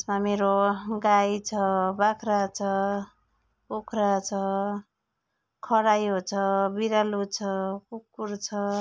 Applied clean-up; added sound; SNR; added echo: none; none; none; none.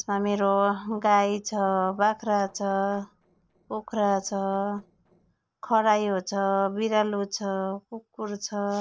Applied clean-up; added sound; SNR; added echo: neural separator model SepFormer DNS4.